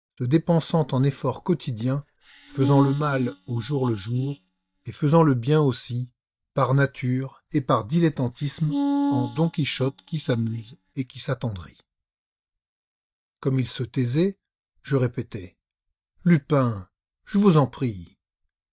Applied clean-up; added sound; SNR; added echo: neural mask model DeepFilterNet 3.